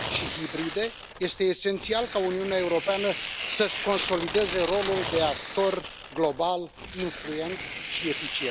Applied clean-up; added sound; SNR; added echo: none; Tearing; 5 dB; none.